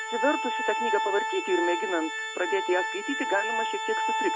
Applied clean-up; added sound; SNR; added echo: none; Organ; 0 dB; none.